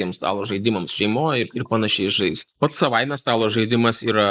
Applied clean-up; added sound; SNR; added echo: neural mask model Resemble Enhance denoiser.